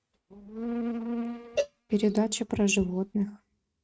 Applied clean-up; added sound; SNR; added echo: neural mask model RNNoise.